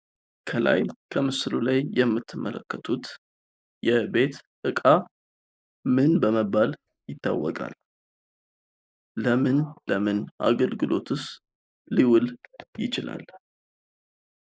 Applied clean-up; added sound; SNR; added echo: neural mask model Resemble Enhance denoiser.